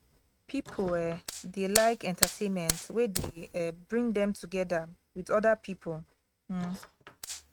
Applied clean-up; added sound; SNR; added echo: neural mask model RNNoise.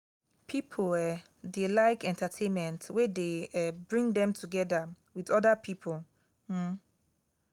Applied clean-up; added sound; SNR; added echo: none; none; none; none.